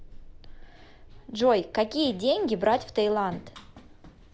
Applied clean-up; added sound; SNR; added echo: none; Run; 19 dB; none.